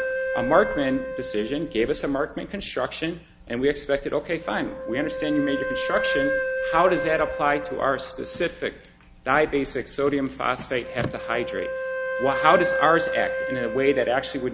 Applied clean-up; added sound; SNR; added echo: none; Wind instrument, woodwind instrument; 5 dB; none.